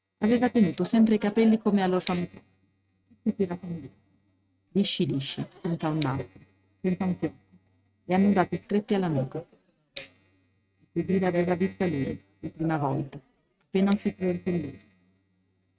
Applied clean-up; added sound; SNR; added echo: neural mask model RNNoise.